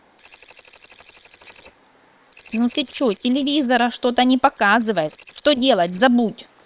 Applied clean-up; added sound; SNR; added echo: neural separator model SepFormer WHAM!.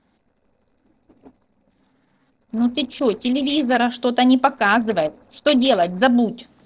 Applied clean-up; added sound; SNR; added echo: neural separator model SepFormer DNS4.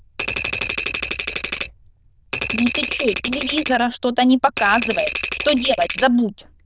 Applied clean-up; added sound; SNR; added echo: neural diffusion model UNIVERSE++.